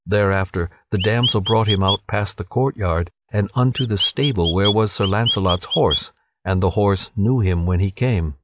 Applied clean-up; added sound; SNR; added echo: neural mask model Resemble Enhance denoiser.